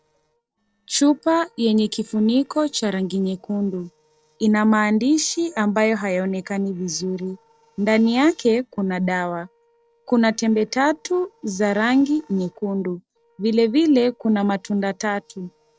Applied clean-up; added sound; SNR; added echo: neural separator model SepFormer DNS4.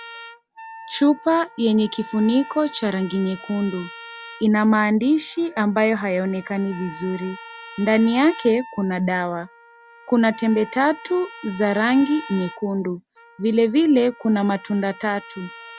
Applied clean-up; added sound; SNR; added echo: none; Wind instrument, woodwind instrument + Trumpet; 18 dB; none.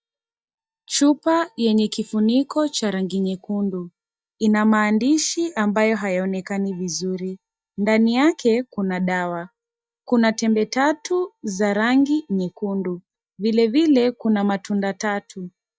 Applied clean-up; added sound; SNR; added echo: neural mask model DeepFilterNet 3.